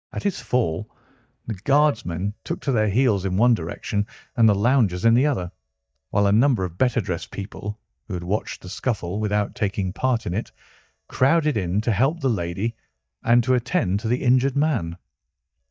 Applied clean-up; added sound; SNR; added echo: neural mask model DeepFilterNet 3.